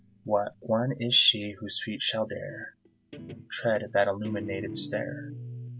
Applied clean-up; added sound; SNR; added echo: none; Guitar; 13 dB; none.